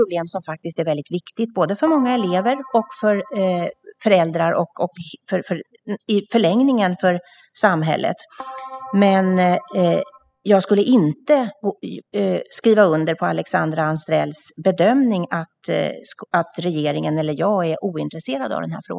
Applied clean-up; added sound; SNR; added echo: classical method spectral subtraction.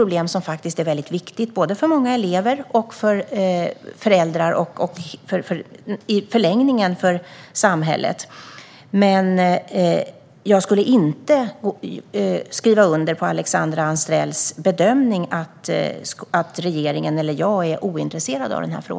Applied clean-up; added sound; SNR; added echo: none; none; none; none.